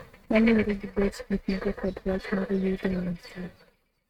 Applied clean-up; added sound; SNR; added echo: neural mask model RNNoise.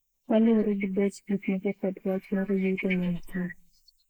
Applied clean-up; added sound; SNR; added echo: neural mask model Resemble Enhance denoiser.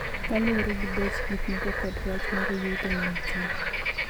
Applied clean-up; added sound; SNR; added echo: none; Bird / Frog; -2 dB; none.